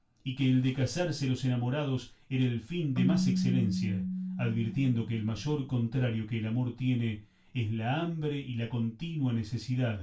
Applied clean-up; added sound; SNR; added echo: none; Keyboard (musical); 7 dB; reverberation time 0.3 s.